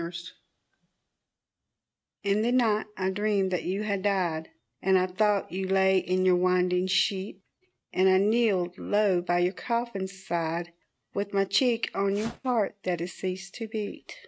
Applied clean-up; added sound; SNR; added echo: neural mask model RNNoise.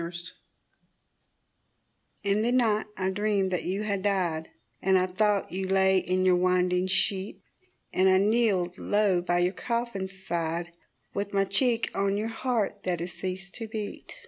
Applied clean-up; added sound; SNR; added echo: none; none; none; none.